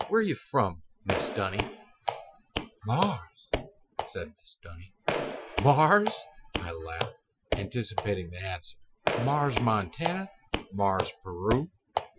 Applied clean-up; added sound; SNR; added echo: classical method Wiener filter.